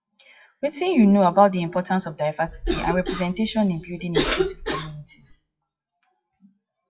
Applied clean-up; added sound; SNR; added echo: classical method WPE with log-MMSE.